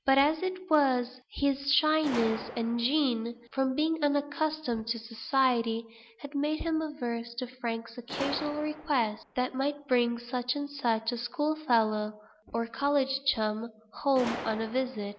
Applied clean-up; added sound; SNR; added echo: none; Gunshot, gunfire; 16 dB; none.